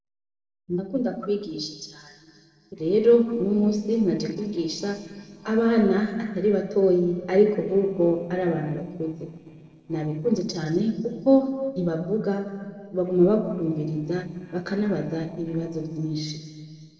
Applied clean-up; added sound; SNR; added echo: neural separator model SepFormer DNS4.